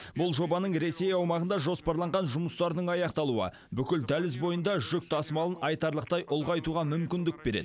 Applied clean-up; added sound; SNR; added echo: none; none; none; none.